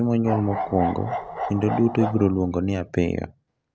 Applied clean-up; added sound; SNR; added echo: none; Bark; 7 dB; none.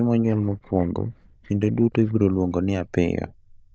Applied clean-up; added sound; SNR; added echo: neural diffusion model UNIVERSE++.